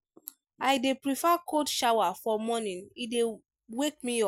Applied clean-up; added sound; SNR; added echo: none; none; none; none.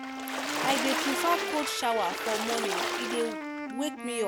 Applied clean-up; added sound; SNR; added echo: none; Wind instrument, woodwind instrument + Water / Splash, splatter; 0 dB; none.